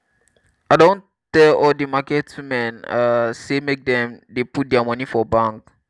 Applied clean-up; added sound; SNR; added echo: none; none; none; none.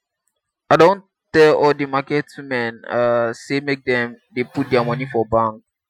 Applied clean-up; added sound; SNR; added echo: classical method Wiener filter.